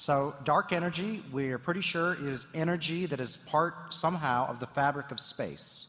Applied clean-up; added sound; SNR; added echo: none; none; none; none.